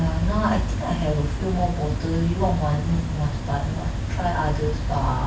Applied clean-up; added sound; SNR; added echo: none; none; none; none.